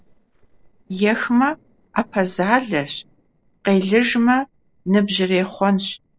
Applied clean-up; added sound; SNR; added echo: neural separator model SepFormer DNS4.